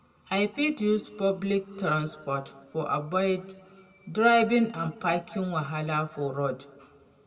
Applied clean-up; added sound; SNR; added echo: none; none; none; reverberation time 1.4 s.